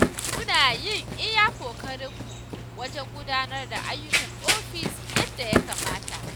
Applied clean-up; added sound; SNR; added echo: none; Run; 0 dB; none.